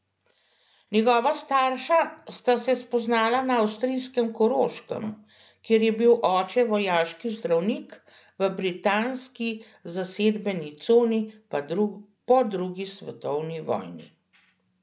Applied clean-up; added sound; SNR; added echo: none; none; none; none.